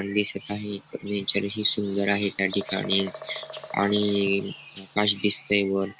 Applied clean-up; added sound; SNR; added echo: none; Bird vocalization, bird call, bird song; 17 dB; none.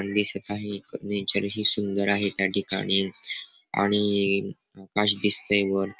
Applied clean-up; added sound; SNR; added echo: none; none; none; none.